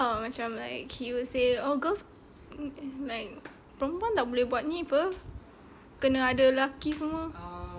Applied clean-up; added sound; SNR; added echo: none; none; none; none.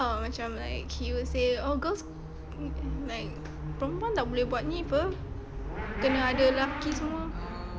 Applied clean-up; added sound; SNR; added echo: none; Motorcycle / Accelerating, revving, vroom; 4 dB; none.